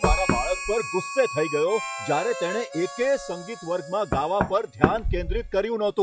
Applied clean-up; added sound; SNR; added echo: classical method log-MMSE.